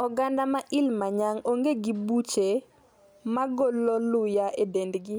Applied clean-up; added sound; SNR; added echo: none; none; none; none.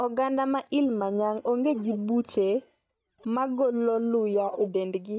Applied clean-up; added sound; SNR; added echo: neural mask model DeepFilterNet 3.